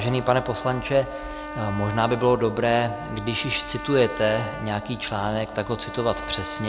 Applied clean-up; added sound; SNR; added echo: none; Trumpet; 12 dB; none.